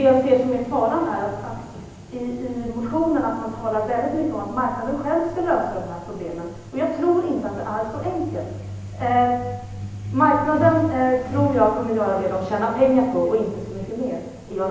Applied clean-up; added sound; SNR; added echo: none; Truck; 13 dB; reverberation time 0.9 s.